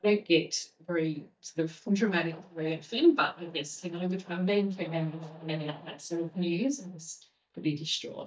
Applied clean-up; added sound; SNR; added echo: neural mask model DeepFilterNet 3.